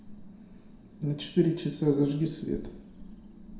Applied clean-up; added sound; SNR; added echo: none; Bird vocalization, bird call, bird song; 19 dB; reverberation time 0.6 s.